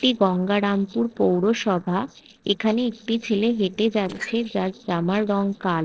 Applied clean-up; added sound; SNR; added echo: neural separator model SepFormer DNS4.